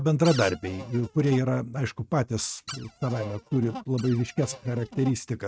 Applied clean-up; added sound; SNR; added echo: neural mask model RNNoise.